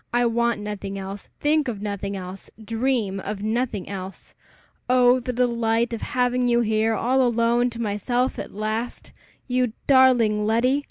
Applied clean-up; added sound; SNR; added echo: none; none; none; none.